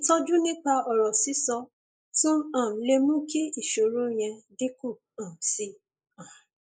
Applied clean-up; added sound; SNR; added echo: neural mask model Resemble Enhance denoiser.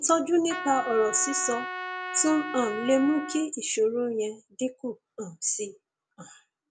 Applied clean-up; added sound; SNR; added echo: none; Trumpet; 8 dB; none.